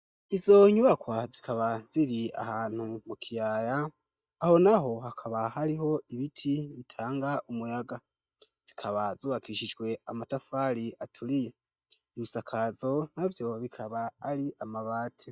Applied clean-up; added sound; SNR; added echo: neural mask model DeepFilterNet 3.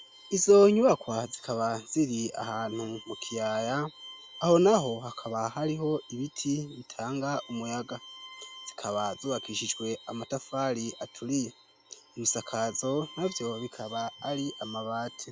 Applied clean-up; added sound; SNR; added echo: none; Bowed string instrument; 19 dB; none.